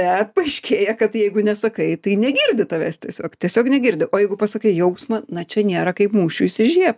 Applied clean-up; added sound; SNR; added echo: none; none; none; none.